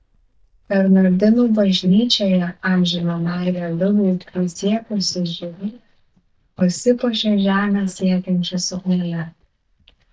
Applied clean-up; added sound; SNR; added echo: neural mask model DeepFilterNet 3.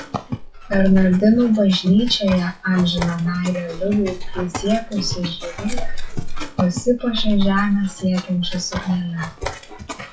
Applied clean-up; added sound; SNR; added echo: classical method WPE with log-MMSE.